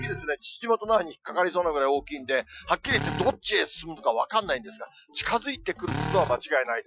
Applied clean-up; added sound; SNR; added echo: classical method Wiener filter.